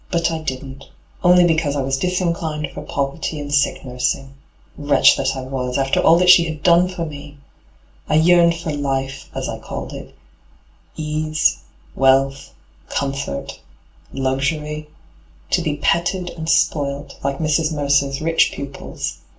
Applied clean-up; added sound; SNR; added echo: none; none; none; reverberation time 0.3 s.